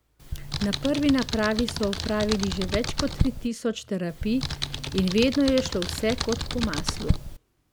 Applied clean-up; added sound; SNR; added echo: none; Computer keyboard; 3 dB; none.